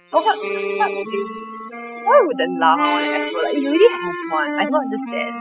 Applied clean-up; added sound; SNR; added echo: classical method spectral subtraction.